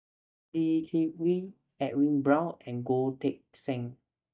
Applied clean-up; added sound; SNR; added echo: neural mask model DeepFilterNet 3.